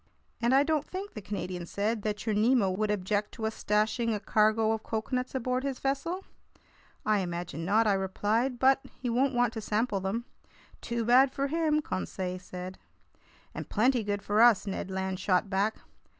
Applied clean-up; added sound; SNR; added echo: none; none; none; none.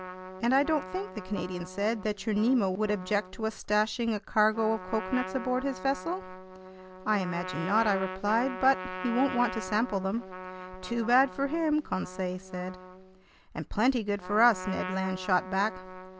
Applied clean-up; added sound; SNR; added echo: none; Trumpet; 12 dB; none.